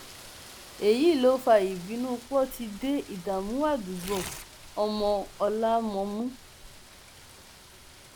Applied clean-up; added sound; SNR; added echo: none; Rain + Tearing; 17 dB; none.